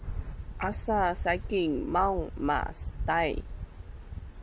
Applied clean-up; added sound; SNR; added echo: none; none; none; none.